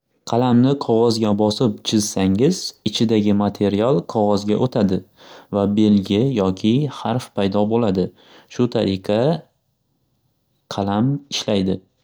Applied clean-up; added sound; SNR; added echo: none; none; none; none.